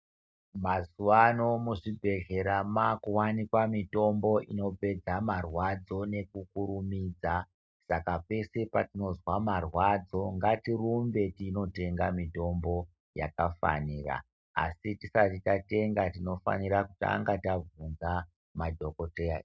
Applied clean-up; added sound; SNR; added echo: none; none; none; none.